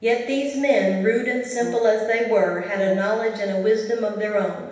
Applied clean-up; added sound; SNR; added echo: none; Brass instrument; 20 dB; reverberation time 0.9 s.